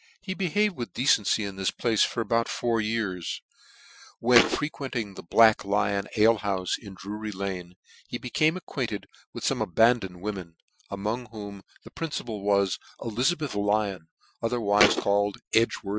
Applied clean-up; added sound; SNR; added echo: classical method Wiener filter.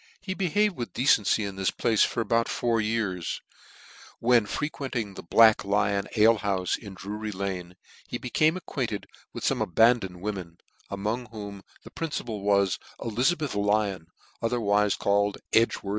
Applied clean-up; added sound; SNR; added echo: none; none; none; none.